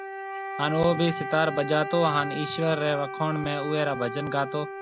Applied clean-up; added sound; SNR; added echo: none; Wind instrument, woodwind instrument; 8 dB; none.